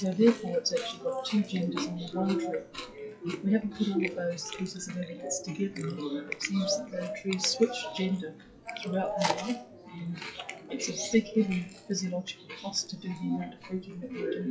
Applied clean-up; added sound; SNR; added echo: classical method WPE with log-MMSE.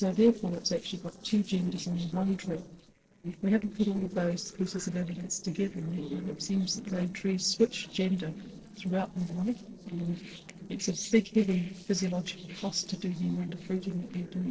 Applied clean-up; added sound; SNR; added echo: neural separator model SepFormer DNS4.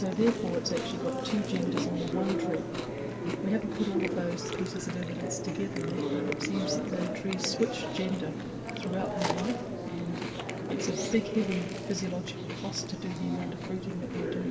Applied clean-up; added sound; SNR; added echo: none; Chewing, mastication; 1 dB; reverberation time 2.7 s.